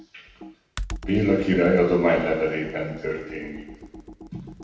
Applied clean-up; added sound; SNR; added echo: none; Computer keyboard; 14 dB; reverberation time 0.9 s.